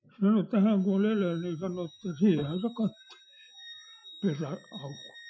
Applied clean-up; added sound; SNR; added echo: classical method Wiener filter.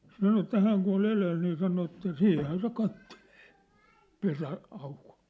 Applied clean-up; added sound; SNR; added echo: none; none; none; none.